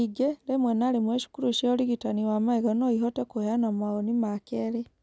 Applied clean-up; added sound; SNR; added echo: none; none; none; none.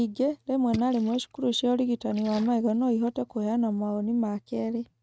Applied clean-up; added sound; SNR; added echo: neural mask model RNNoise.